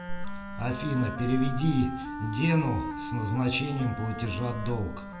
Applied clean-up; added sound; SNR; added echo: none; Wind instrument, woodwind instrument; 8 dB; reverberation time 0.6 s.